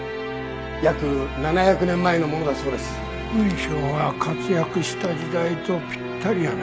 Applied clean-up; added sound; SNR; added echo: none; none; none; none.